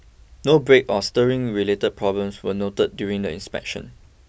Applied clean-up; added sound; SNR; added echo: none; none; none; none.